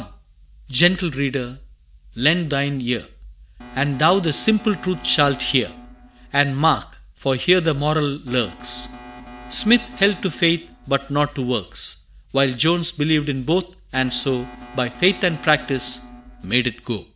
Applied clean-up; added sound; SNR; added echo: none; Alarm; 18 dB; none.